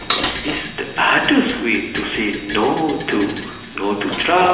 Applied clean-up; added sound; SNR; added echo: none; Dishes, pots, and pans; 10 dB; reverberation time 1.0 s.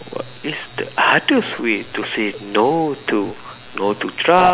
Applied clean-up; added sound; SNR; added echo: none; none; none; none.